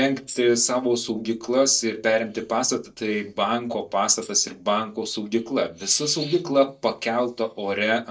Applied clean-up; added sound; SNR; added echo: neural mask model DeepFilterNet 3.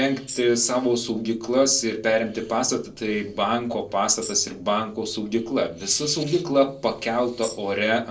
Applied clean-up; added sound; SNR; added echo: neural separator model SepFormer DNS4.